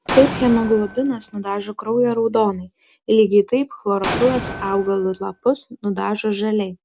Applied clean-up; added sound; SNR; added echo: none; Explosion; 8 dB; none.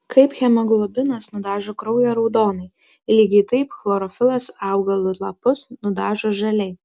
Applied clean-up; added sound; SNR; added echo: none; none; none; none.